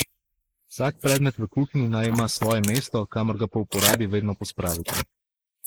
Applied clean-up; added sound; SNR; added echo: neural mask model Resemble Enhance denoiser.